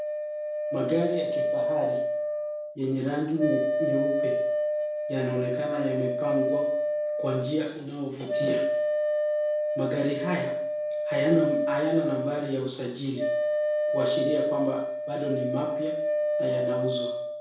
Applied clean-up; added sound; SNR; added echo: none; Wind instrument, woodwind instrument; -2 dB; reverberation time 0.7 s.